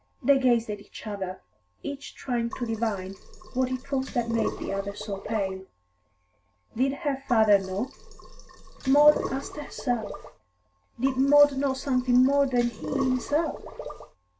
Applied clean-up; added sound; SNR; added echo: none; Sink (filling or washing); 11 dB; none.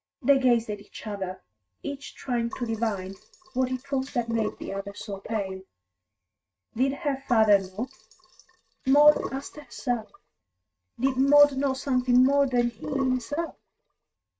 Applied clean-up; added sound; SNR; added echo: neural mask model RNNoise.